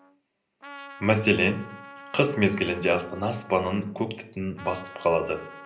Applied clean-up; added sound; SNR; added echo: none; Trumpet; 18 dB; reverberation time 0.5 s.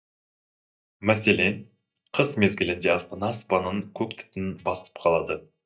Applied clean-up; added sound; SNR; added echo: neural mask model DeepFilterNet 3.